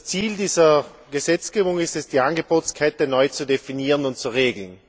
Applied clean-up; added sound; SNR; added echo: none; none; none; none.